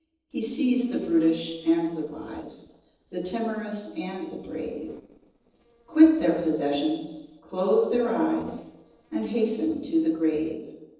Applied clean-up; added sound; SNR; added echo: neural separator model SepFormer DNS4.